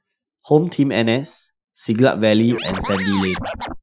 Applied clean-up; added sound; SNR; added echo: classical method Wiener filter.